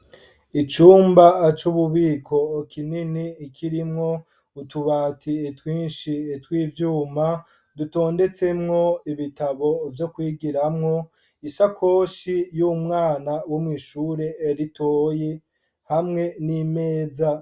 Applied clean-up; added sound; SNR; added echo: none; none; none; none.